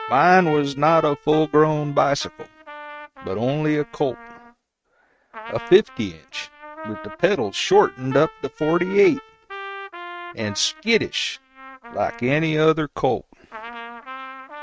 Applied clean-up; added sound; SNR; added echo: neural mask model RNNoise.